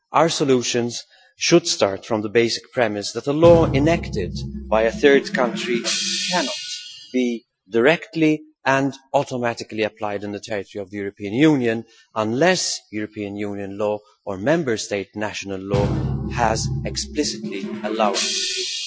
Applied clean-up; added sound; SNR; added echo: classical method Wiener filter.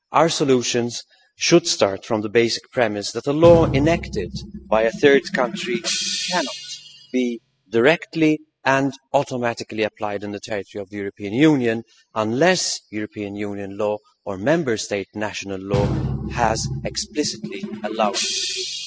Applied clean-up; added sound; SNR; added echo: classical method spectral subtraction.